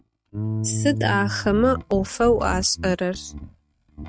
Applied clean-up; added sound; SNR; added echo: neural mask model RNNoise.